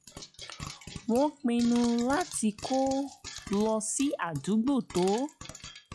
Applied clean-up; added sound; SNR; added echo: classical method log-MMSE.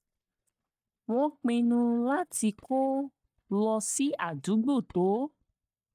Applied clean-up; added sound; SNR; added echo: neural mask model DeepFilterNet 3.